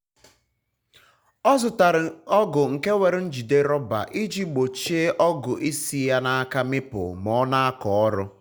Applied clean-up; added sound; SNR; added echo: none; none; none; none.